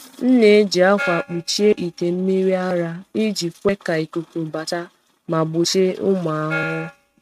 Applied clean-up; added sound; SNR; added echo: neural mask model RNNoise.